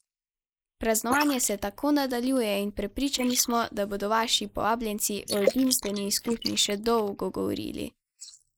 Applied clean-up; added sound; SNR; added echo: neural mask model Resemble Enhance denoiser.